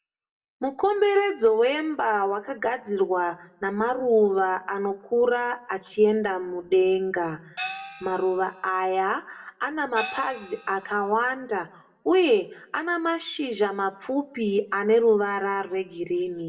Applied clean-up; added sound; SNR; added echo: none; Gong; 13 dB; reverberation time 0.6 s.